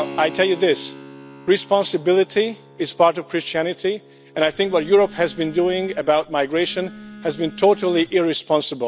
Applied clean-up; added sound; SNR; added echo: none; Keyboard (musical) + Telephone; 19 dB; none.